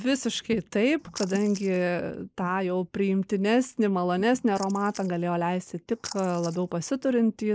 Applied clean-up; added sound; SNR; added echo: neural mask model Resemble Enhance denoiser.